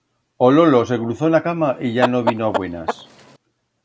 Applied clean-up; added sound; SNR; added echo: none; Chicken, rooster; 6 dB; none.